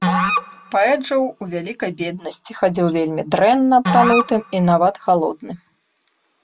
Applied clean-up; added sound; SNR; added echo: none; Musical instrument; 6 dB; none.